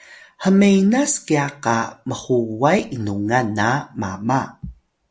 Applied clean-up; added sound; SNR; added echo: none; none; none; none.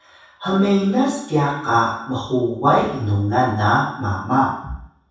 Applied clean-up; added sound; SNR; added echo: none; none; none; reverberation time 0.7 s.